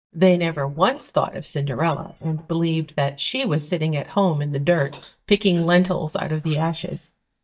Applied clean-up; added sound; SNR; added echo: neural mask model DeepFilterNet 3.